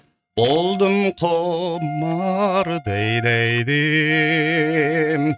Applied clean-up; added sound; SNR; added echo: neural mask model RNNoise.